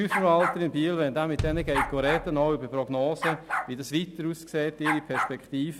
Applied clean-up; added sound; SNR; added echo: none; Bass drum + Bark; 6 dB; none.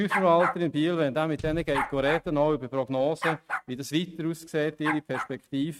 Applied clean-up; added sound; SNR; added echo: neural mask model RNNoise.